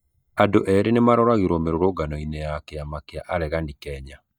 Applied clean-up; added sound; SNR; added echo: neural mask model DeepFilterNet 3.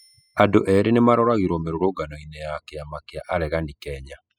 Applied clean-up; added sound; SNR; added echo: classical method spectral subtraction.